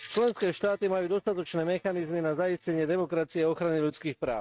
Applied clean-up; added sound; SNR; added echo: neural mask model RNNoise.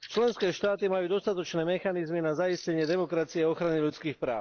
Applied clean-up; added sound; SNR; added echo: neural mask model Resemble Enhance denoiser.